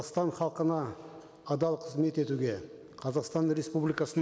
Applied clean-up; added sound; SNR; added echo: none; none; none; none.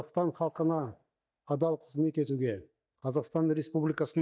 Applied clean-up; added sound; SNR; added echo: neural mask model DeepFilterNet 3.